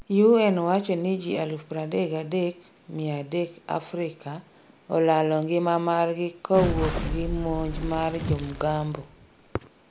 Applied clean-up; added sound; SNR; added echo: none; Crackle; 5 dB; none.